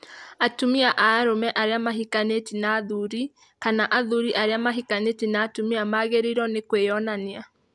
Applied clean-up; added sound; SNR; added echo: none; none; none; none.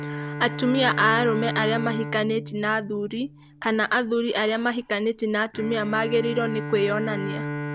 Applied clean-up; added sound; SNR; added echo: none; Bowed string instrument; 8 dB; none.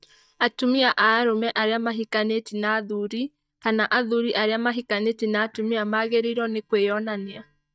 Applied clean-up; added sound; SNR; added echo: neural mask model DeepFilterNet 3.